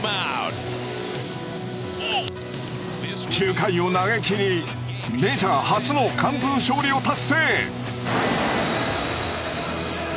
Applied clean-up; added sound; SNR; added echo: none; none; none; none.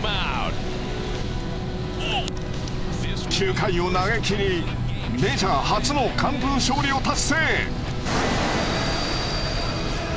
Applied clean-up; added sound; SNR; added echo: none; Boat, Water vehicle; 3 dB; none.